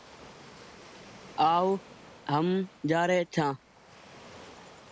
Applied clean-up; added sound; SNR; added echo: none; Waves, surf; 20 dB; none.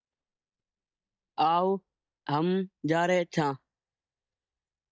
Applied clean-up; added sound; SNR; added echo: neural mask model DeepFilterNet 3.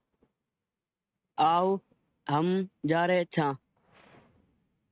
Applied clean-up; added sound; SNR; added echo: neural mask model RNNoise.